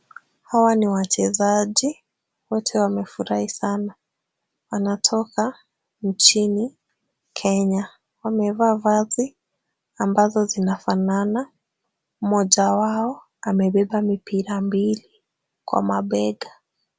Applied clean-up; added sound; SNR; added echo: none; none; none; none.